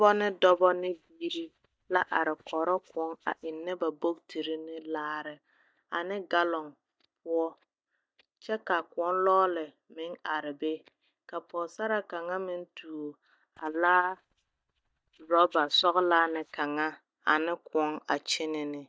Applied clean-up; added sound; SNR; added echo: neural mask model DeepFilterNet 3.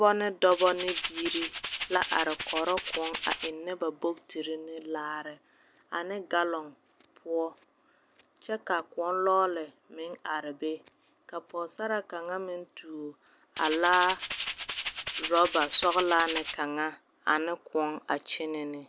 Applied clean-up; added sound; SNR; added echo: none; Rattle (instrument); 2 dB; none.